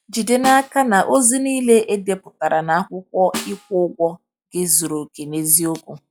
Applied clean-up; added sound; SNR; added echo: classical method log-MMSE.